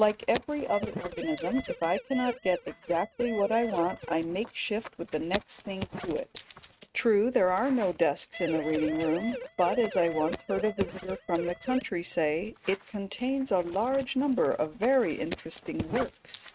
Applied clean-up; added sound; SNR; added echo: neural mask model RNNoise.